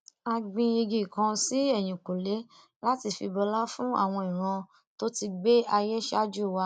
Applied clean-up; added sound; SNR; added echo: none; none; none; none.